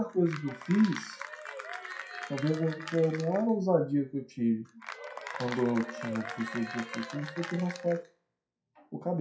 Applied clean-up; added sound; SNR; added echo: classical method WPE with log-MMSE.